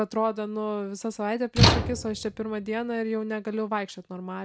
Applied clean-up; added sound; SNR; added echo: none; Slam / Tools; -5 dB; none.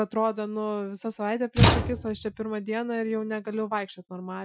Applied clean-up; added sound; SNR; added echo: classical method Wiener filter.